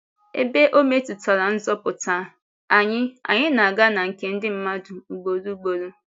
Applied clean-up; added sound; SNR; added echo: none; none; none; none.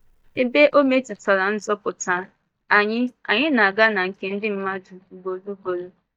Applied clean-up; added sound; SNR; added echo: neural mask model DeepFilterNet 3.